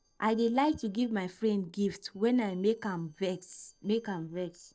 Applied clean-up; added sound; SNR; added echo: neural separator model SepFormer DNS4.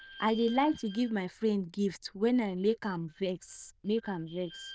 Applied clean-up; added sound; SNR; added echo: neural diffusion model UNIVERSE++.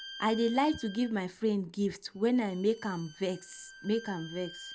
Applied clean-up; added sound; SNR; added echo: none; Bowed string instrument; 18 dB; none.